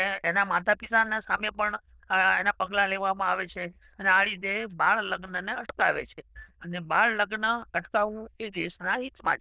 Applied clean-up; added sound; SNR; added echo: neural diffusion model UNIVERSE++.